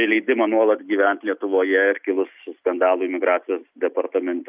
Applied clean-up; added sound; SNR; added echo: none; none; none; none.